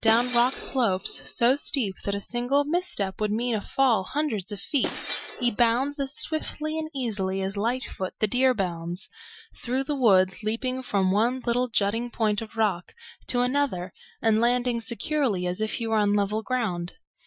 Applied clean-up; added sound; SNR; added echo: classical method Wiener filter.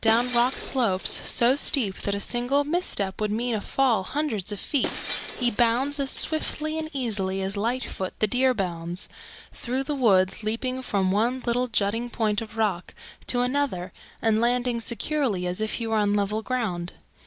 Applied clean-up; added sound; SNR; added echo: none; Shatter; 14 dB; none.